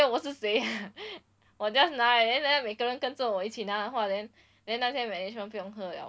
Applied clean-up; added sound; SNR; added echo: none; none; none; none.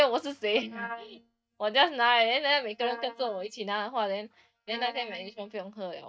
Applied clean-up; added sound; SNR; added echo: neural mask model DeepFilterNet 3.